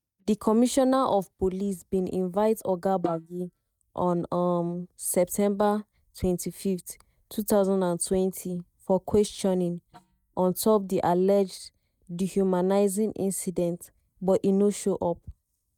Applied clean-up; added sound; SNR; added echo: neural mask model DeepFilterNet 3.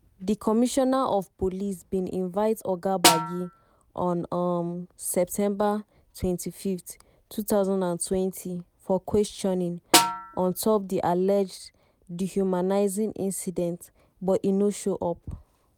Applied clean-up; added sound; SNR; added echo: none; Snare drum; -2 dB; none.